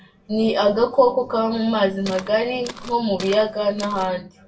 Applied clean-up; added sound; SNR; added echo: none; Walk, footsteps; 15 dB; reverberation time 0.2 s.